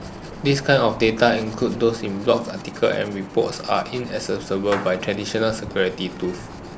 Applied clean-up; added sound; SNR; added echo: none; Meow / Clapping + Writing; 16 dB; none.